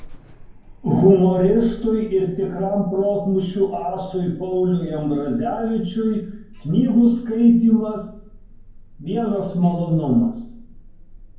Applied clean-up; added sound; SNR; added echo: none; Alarm; 20 dB; reverberation time 0.9 s.